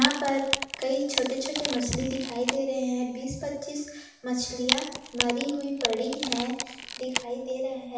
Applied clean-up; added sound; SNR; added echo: none; Wood; 3 dB; reverberation time 0.9 s.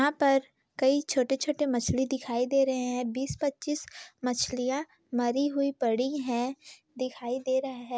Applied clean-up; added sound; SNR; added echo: none; none; none; none.